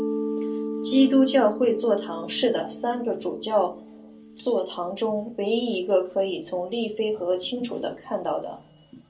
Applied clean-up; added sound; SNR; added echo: none; Mallet percussion; 10 dB; reverberation time 0.2 s.